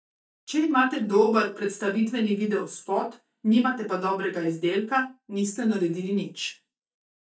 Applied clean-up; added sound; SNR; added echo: neural mask model DeepFilterNet 3.